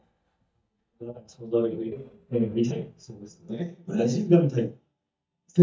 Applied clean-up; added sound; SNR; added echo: neural mask model DeepFilterNet 3.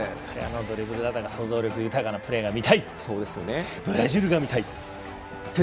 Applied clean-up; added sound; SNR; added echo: none; none; none; none.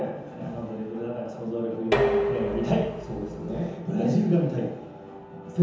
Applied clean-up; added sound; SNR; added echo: none; Dishes, pots, and pans; 2 dB; reverberation time 0.9 s.